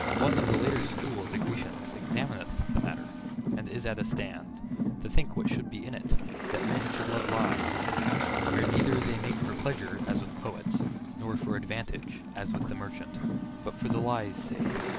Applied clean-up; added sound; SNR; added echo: none; Car + Engine; -2 dB; none.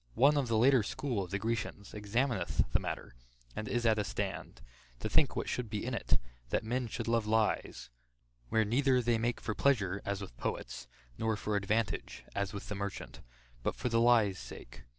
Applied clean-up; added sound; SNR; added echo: none; none; none; none.